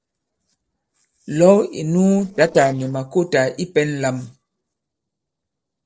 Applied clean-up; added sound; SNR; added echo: neural separator model SepFormer DNS4.